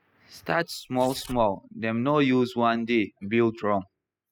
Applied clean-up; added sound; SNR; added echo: classical method spectral subtraction.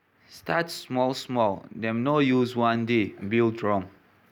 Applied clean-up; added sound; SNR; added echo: none; none; none; none.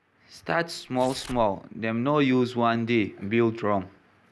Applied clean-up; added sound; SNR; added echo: none; Tearing; 19 dB; none.